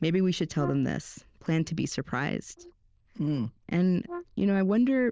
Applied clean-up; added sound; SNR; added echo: neural diffusion model UNIVERSE++.